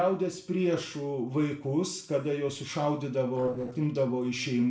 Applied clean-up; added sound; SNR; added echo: neural separator model SepFormer DNS4.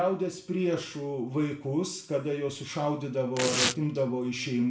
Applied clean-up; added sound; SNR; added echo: none; Tearing; 3 dB; reverberation time 0.4 s.